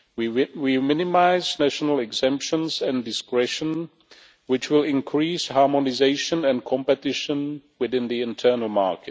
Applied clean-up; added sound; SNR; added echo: none; none; none; none.